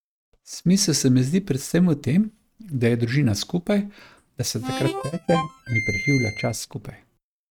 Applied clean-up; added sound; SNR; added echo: neural mask model RNNoise.